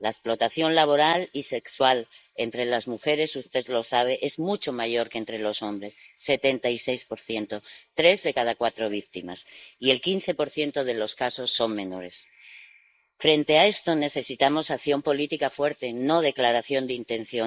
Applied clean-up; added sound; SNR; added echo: neural mask model Resemble Enhance denoiser.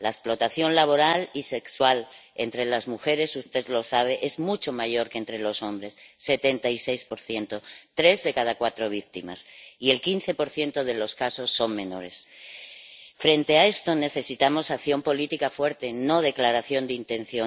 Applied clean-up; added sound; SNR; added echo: none; none; none; none.